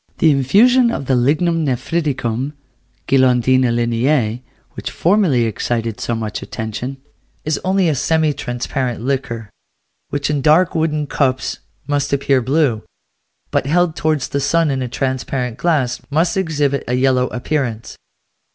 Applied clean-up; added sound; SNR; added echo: none; none; none; none.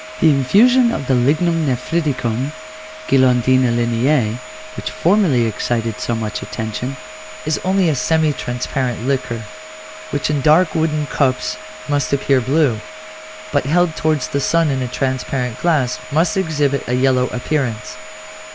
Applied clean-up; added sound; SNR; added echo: none; Domestic sounds, home sounds; 15 dB; none.